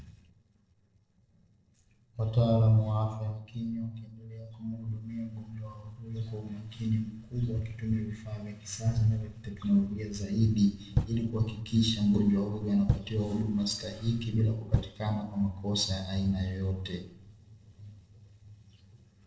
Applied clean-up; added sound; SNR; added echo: neural separator model SepFormer DNS4.